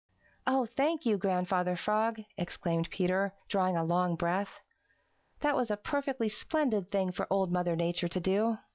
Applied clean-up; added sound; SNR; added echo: none; none; none; none.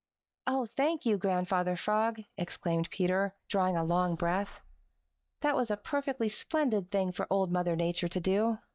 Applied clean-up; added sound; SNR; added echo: neural mask model DeepFilterNet 3.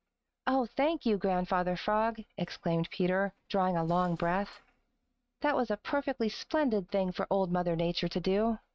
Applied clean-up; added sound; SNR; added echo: neural mask model RNNoise.